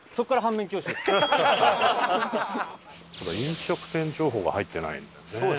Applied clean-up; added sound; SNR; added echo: none; none; none; none.